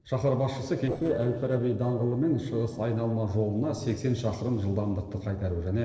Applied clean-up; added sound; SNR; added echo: neural separator model SepFormer DNS4.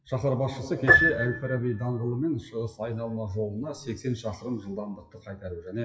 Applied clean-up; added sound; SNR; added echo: classical method WPE with log-MMSE.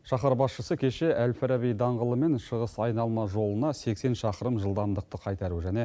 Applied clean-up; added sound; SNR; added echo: none; none; none; none.